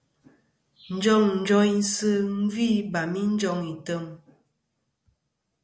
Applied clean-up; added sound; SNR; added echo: none; none; none; none.